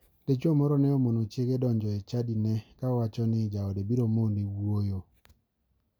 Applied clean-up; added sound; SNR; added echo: none; none; none; none.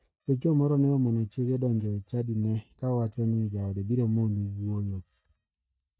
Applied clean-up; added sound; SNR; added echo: neural mask model DeepFilterNet 3.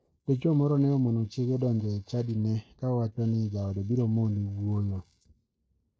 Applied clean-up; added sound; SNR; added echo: neural mask model Resemble Enhance denoiser.